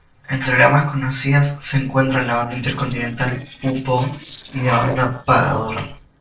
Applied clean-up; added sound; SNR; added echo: neural separator model SepFormer DNS4.